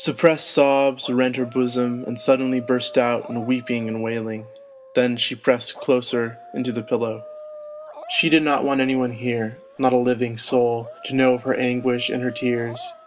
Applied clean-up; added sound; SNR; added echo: none; Dog; 19 dB; none.